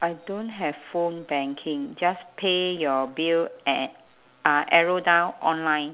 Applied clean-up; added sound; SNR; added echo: none; none; none; none.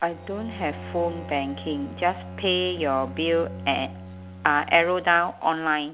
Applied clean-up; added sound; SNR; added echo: none; Bowed string instrument; 13 dB; none.